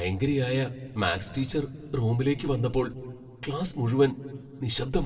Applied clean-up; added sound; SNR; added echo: none; none; none; reverberation time 1.3 s.